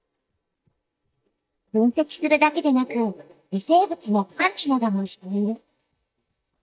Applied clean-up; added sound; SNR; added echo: neural mask model DeepFilterNet 3.